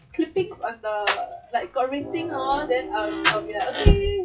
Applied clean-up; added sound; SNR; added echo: classical method WPE with log-MMSE.